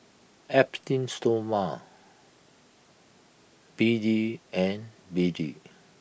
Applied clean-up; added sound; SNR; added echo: none; none; none; none.